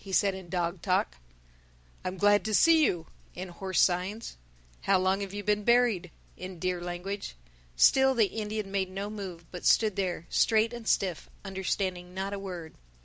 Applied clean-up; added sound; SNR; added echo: none; none; none; none.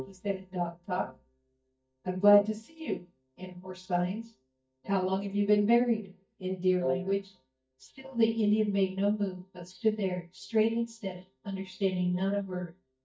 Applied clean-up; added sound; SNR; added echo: neural mask model DeepFilterNet 3.